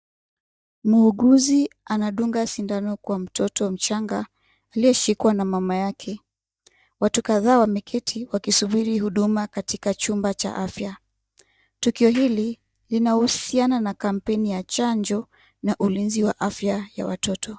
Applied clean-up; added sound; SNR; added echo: neural mask model DeepFilterNet 3.